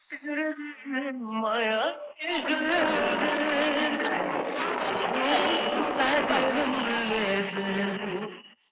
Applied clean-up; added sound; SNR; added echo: neural mask model Resemble Enhance denoiser.